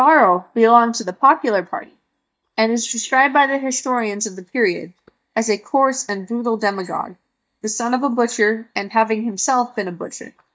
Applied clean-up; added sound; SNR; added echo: neural mask model DeepFilterNet 3.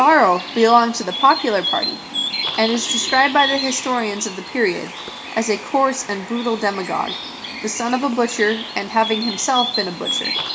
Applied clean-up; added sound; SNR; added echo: none; Bird; 8 dB; reverberation time 0.8 s.